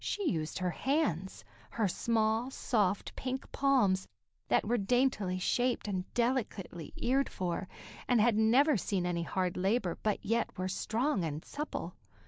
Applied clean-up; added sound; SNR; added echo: none; none; none; none.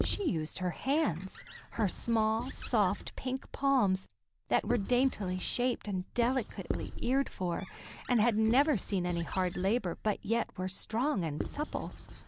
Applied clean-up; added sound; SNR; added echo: none; Squeak / Writing; 11 dB; none.